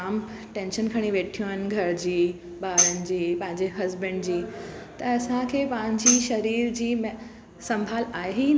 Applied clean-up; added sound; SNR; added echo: none; Tambourine; 2 dB; none.